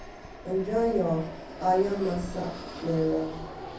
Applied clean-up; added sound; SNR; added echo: none; Fixed-wing aircraft, airplane; 11 dB; reverberation time 0.6 s.